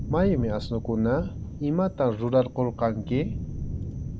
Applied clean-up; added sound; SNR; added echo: none; Thunder; 7 dB; none.